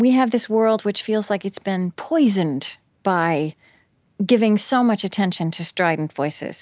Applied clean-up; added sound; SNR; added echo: none; none; none; none.